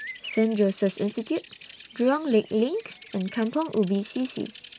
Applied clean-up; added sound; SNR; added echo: none; Bird vocalization, bird call, bird song; 17 dB; none.